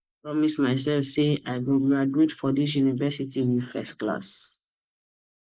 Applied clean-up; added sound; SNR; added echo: neural mask model Resemble Enhance denoiser.